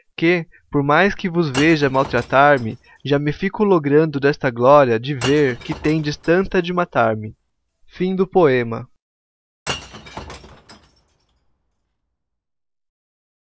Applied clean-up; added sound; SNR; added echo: none; Shatter / Crushing; 17 dB; none.